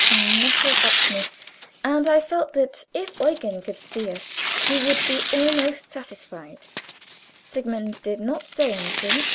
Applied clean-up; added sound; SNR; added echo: none; Tearing; 0 dB; none.